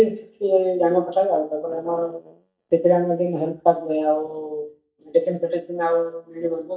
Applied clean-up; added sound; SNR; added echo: neural mask model DeepFilterNet 3.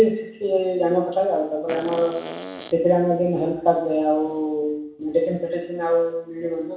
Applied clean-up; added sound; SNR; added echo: none; Fart; 11 dB; reverberation time 0.7 s.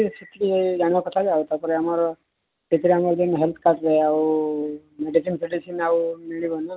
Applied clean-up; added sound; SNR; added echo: none; none; none; none.